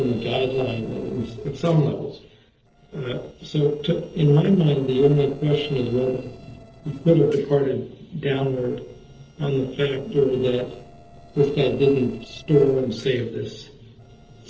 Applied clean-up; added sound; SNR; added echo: neural separator model SepFormer DNS4.